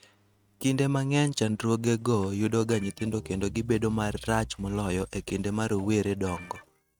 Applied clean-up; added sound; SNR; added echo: neural mask model RNNoise.